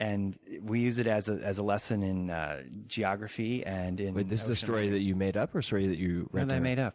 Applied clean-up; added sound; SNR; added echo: none; none; none; none.